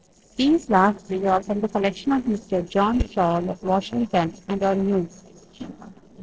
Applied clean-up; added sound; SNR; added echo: neural separator model SepFormer DNS4.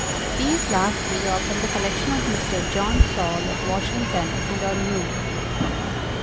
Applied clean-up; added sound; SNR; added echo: none; Subway, metro, underground; -3 dB; none.